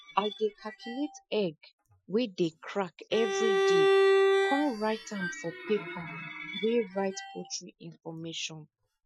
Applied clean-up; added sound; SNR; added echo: classical method Wiener filter.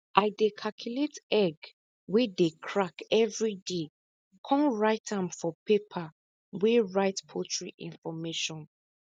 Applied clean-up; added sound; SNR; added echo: none; none; none; none.